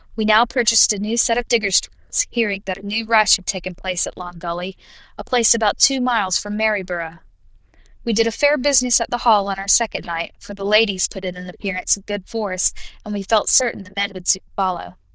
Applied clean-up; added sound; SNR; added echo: neural diffusion model UNIVERSE++.